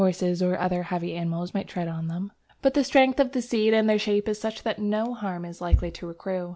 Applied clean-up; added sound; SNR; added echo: none; none; none; none.